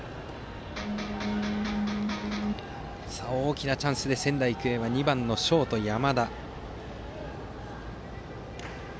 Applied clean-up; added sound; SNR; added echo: none; Electric guitar; 0 dB; none.